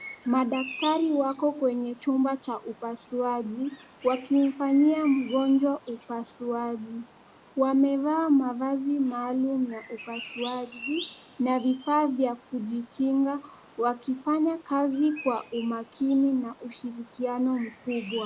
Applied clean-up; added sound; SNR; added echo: none; Bird vocalization, bird call, bird song; 19 dB; none.